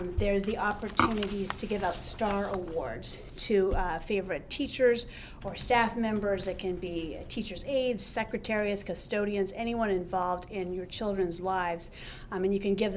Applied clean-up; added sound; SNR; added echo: none; none; none; none.